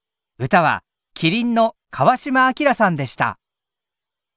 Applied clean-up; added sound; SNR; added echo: none; none; none; none.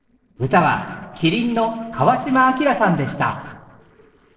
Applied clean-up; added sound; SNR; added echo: neural separator model SepFormer DNS4.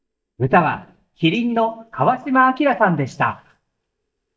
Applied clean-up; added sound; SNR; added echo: neural mask model DeepFilterNet 3.